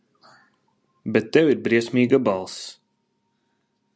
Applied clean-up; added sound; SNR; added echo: none; none; none; none.